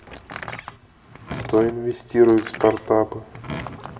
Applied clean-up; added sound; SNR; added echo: none; Door; 13 dB; reverberation time 0.6 s.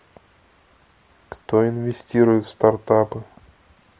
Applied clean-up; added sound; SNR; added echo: none; none; none; none.